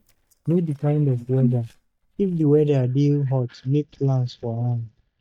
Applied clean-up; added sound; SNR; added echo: neural mask model DeepFilterNet 3.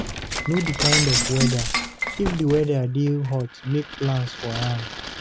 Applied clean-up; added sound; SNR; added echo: none; Shatter; 1 dB; none.